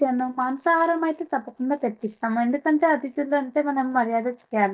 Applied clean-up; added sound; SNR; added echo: neural mask model DeepFilterNet 3.